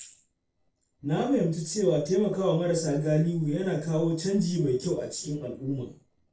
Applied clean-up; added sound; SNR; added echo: neural separator model SepFormer DNS4.